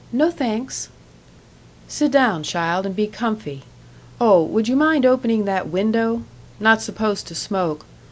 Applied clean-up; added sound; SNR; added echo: none; none; none; none.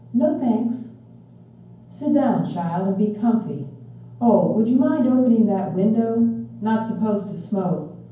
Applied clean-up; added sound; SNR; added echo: none; none; none; reverberation time 0.9 s.